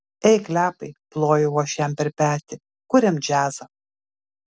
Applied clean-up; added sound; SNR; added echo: none; none; none; none.